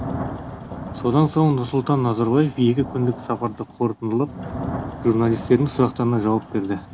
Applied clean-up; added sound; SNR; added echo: none; Thunder / Rain; 12 dB; none.